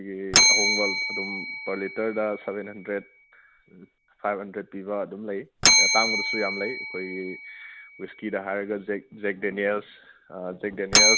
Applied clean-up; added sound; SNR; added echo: none; Bell; -4 dB; none.